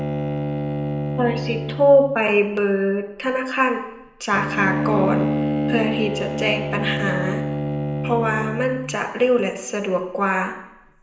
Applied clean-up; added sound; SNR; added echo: none; Bowed string instrument; 4 dB; reverberation time 0.8 s.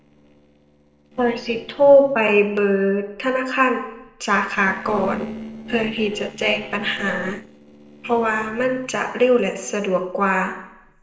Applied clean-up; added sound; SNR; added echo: neural separator model SepFormer DNS4.